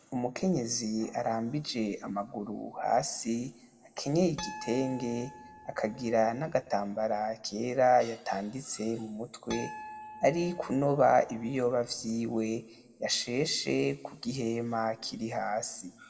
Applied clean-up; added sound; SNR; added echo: none; Harp; 16 dB; reverberation time 2.2 s.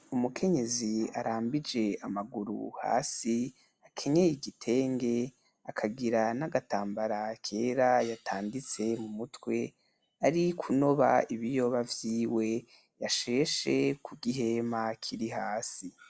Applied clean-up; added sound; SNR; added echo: none; none; none; none.